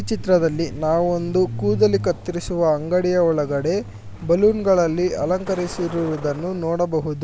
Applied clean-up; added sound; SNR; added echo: none; Truck; 14 dB; none.